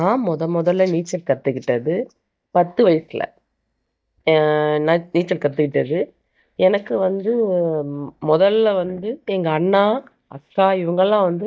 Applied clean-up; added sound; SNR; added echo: neural mask model DeepFilterNet 3.